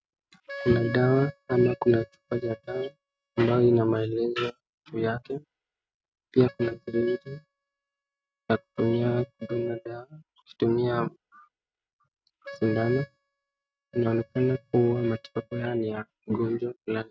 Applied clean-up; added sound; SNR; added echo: neural mask model RNNoise.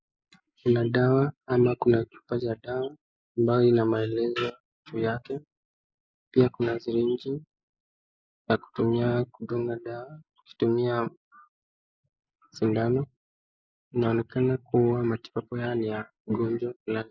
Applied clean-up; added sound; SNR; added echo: neural mask model Resemble Enhance denoiser.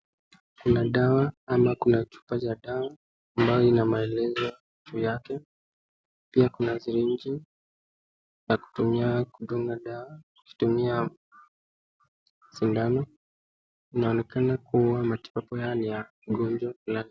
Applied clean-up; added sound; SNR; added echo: none; none; none; none.